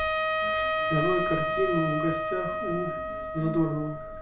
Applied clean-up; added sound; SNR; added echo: none; Trumpet; -1 dB; reverberation time 0.4 s.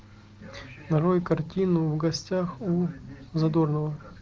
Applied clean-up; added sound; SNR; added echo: none; none; none; none.